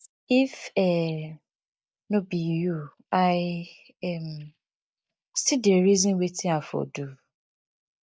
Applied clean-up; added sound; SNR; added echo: neural mask model DeepFilterNet 3.